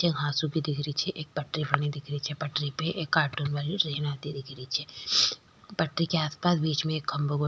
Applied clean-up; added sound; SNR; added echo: none; none; none; none.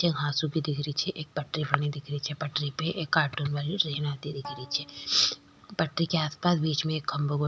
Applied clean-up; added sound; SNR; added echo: none; Bowed string instrument; 19 dB; none.